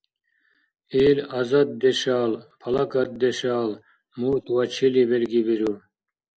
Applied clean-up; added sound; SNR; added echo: none; none; none; none.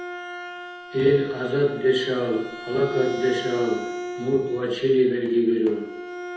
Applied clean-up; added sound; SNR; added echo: none; Bowed string instrument; 10 dB; reverberation time 0.9 s.